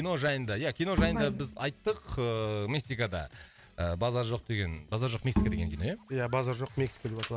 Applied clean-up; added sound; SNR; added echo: none; Bowed string instrument; 2 dB; none.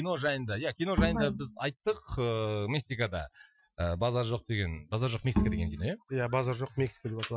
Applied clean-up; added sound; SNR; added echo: classical method Wiener filter.